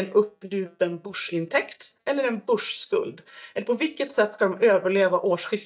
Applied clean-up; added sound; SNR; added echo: neural mask model DeepFilterNet 3.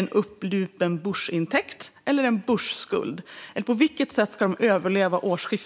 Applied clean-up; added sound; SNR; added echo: none; none; none; none.